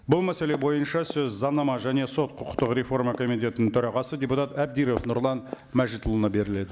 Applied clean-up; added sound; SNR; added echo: none; Walk, footsteps; 15 dB; none.